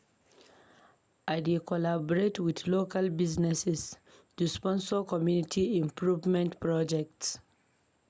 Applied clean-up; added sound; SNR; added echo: none; none; none; none.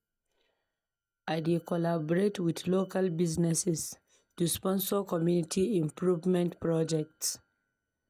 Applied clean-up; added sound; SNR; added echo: neural mask model DeepFilterNet 3.